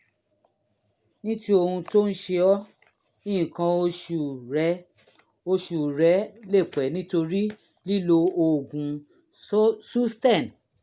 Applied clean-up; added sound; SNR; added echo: none; none; none; none.